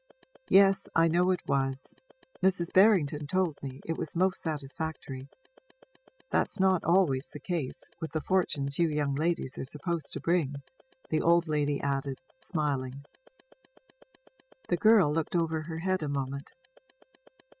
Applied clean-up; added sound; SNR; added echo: classical method spectral subtraction.